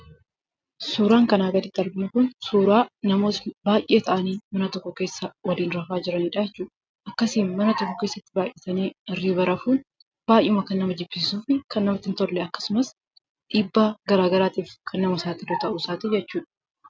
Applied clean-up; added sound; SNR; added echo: none; none; none; none.